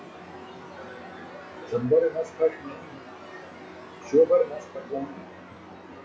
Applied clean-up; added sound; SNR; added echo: classical method log-MMSE.